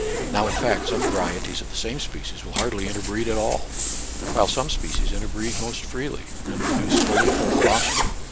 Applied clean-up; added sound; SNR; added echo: none; Zipper (clothing); -3 dB; none.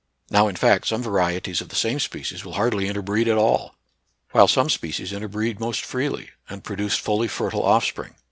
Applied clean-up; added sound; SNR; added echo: none; none; none; none.